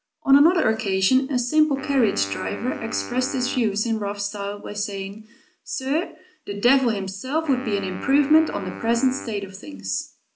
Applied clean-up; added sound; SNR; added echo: none; Wind instrument, woodwind instrument; 14 dB; none.